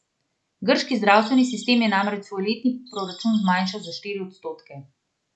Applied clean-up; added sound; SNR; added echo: none; Bird vocalization, bird call, bird song; 18 dB; none.